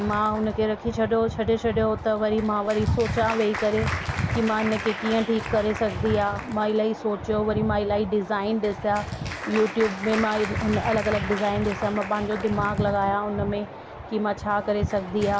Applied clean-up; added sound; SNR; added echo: none; Applause; 13 dB; none.